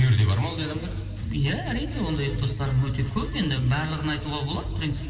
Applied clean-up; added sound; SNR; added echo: none; none; none; reverberation time 2.2 s.